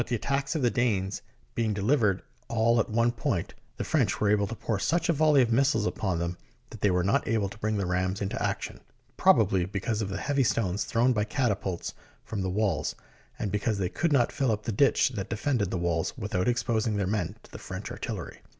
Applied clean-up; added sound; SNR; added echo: none; none; none; none.